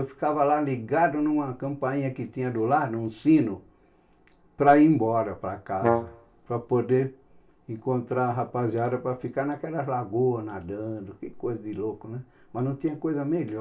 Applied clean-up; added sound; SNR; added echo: none; Brass instrument; 3 dB; reverberation time 0.2 s.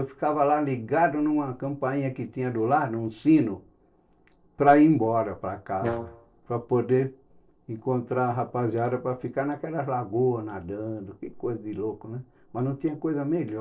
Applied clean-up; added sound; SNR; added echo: neural separator model SepFormer DNS4.